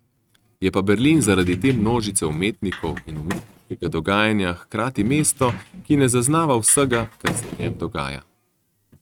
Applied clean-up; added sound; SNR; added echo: neural mask model RNNoise.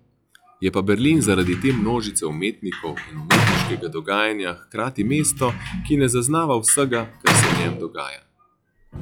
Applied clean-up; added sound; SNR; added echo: classical method log-MMSE.